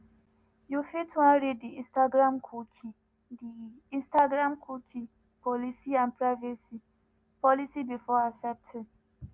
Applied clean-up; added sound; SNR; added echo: none; none; none; none.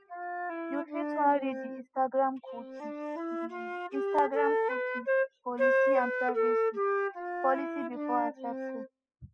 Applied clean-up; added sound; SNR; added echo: classical method spectral subtraction.